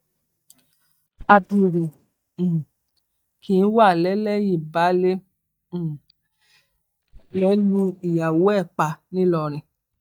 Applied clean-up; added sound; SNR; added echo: neural mask model DeepFilterNet 3.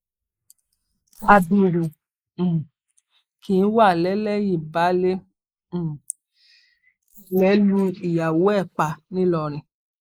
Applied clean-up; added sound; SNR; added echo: neural mask model Resemble Enhance denoiser.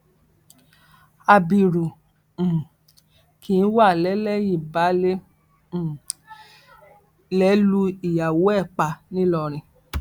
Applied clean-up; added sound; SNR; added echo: none; none; none; none.